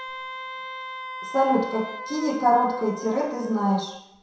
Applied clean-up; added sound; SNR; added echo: none; Wind instrument, woodwind instrument; 11 dB; reverberation time 0.7 s.